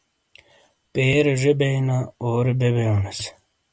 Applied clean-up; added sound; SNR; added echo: none; none; none; none.